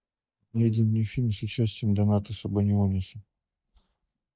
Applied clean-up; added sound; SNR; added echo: neural mask model DeepFilterNet 3.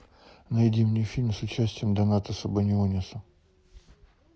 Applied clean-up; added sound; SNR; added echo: none; none; none; none.